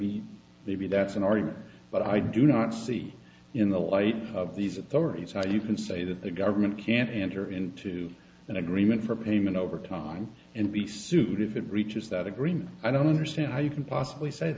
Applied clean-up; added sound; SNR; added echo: none; none; none; none.